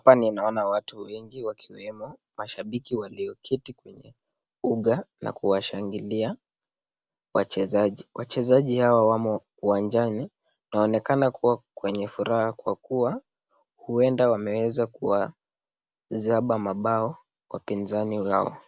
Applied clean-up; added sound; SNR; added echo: none; none; none; none.